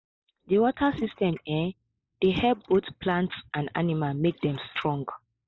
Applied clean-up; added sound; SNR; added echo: neural mask model Resemble Enhance denoiser.